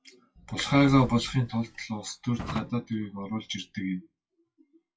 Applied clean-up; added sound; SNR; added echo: classical method WPE with log-MMSE.